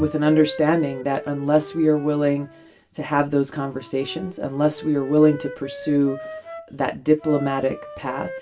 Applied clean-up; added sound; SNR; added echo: none; Wind instrument, woodwind instrument; 15 dB; reverberation time 0.2 s.